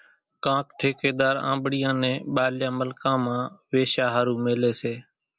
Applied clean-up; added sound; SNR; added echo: none; none; none; none.